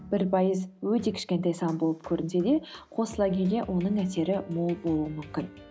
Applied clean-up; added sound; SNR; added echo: none; none; none; none.